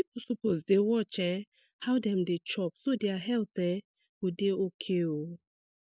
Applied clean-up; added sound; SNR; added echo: none; none; none; none.